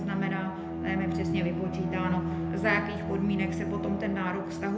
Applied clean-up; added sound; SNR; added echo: none; Bowed string instrument; 1 dB; reverberation time 0.7 s.